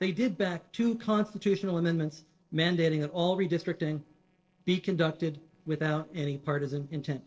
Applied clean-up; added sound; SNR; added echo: neural separator model SepFormer DNS4.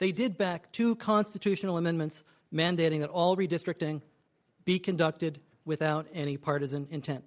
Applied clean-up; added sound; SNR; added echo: none; none; none; none.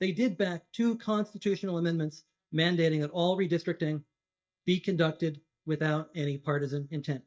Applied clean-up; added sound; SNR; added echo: neural mask model DeepFilterNet 3.